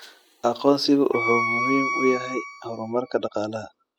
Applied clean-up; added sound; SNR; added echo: classical method spectral subtraction.